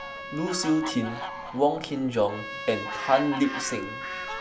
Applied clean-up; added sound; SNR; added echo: none; Trumpet + Fowl; 8 dB; none.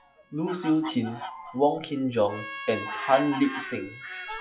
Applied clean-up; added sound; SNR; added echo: classical method log-MMSE.